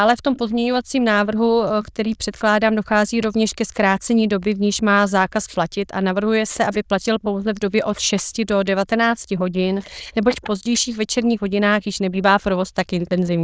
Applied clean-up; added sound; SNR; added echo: neural diffusion model UNIVERSE++.